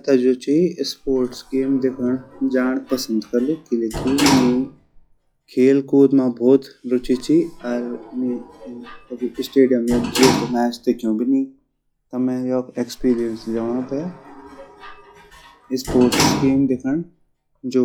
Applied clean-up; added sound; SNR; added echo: classical method log-MMSE.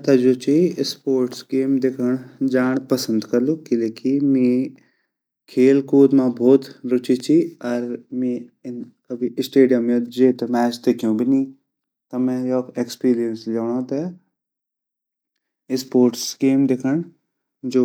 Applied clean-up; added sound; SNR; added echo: none; none; none; none.